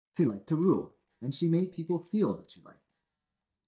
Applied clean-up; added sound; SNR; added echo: neural mask model DeepFilterNet 3.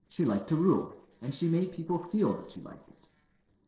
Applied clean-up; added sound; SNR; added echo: neural separator model SepFormer DNS4.